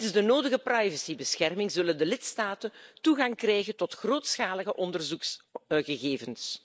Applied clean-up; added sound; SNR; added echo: neural mask model Resemble Enhance denoiser.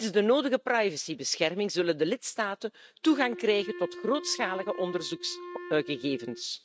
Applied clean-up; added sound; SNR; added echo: neural mask model RNNoise.